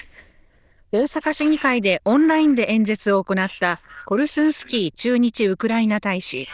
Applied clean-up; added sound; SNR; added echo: neural diffusion model UNIVERSE++.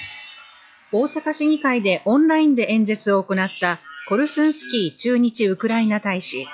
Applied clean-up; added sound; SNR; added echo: classical method log-MMSE.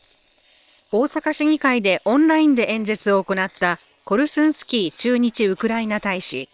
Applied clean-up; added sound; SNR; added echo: neural separator model SepFormer WHAM!.